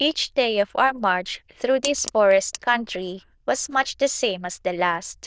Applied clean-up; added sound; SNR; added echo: neural diffusion model UNIVERSE++.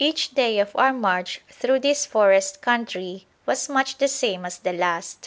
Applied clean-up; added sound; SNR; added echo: none; none; none; none.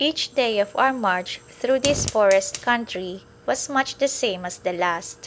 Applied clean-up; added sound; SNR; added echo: none; Fire; 15 dB; none.